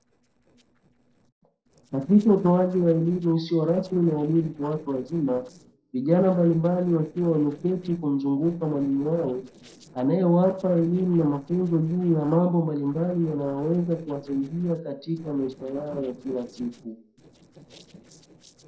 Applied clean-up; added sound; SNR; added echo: neural separator model SepFormer DNS4.